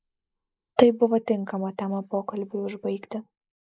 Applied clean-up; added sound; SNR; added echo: neural mask model Resemble Enhance denoiser.